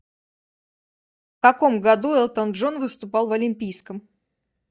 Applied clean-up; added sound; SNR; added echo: neural mask model DeepFilterNet 3.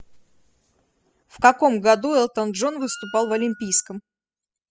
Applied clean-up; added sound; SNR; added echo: classical method spectral subtraction.